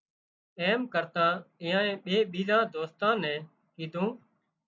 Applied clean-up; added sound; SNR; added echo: none; none; none; none.